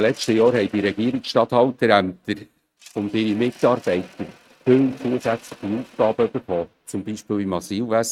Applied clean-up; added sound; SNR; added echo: neural mask model RNNoise.